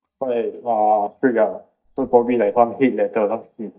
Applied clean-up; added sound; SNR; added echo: neural mask model DeepFilterNet 3.